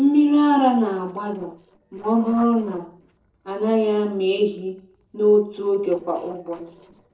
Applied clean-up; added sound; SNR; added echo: neural separator model SepFormer DNS4.